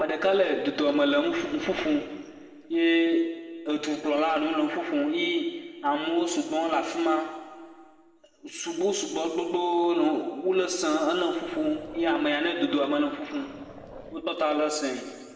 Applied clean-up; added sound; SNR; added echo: none; Growling; 20 dB; reverberation time 1.7 s.